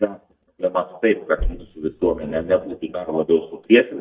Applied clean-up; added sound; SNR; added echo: neural mask model DeepFilterNet 3.